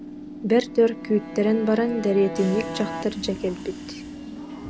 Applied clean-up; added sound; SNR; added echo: none; Subway, metro, underground / Train + Bowed string instrument; 10 dB; none.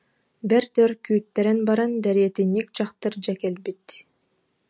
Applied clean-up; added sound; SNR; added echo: none; none; none; none.